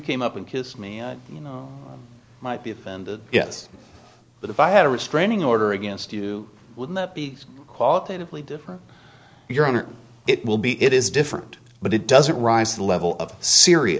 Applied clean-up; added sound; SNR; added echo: none; none; none; none.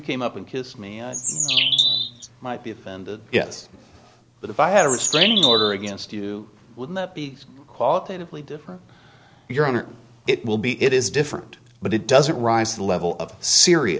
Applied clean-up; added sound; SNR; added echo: none; Bird; -2 dB; none.